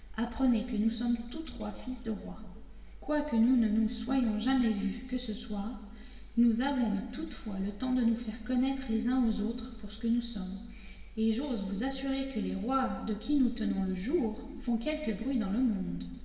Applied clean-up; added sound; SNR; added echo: none; none; none; reverberation time 1.4 s.